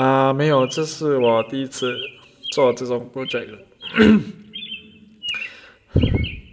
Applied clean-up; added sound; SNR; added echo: none; Chirp, tweet; 15 dB; reverberation time 1.0 s.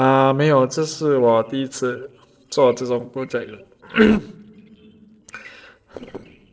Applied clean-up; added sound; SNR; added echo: neural separator model SepFormer DNS4.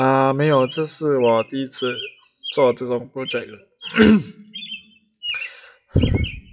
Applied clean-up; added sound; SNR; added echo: classical method WPE with log-MMSE.